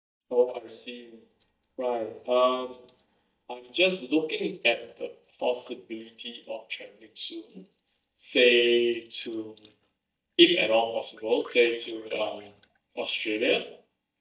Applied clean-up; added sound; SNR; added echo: neural mask model DeepFilterNet 3.